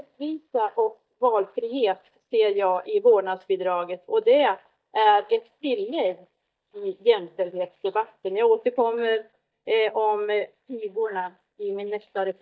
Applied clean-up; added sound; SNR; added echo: neural mask model DeepFilterNet 3.